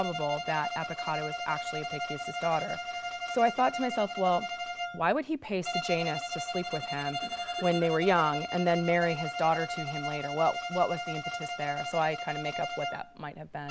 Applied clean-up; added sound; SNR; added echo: none; Bowed string instrument; 5 dB; none.